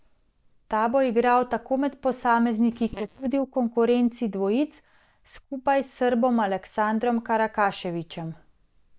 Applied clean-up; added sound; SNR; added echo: neural mask model DeepFilterNet 3.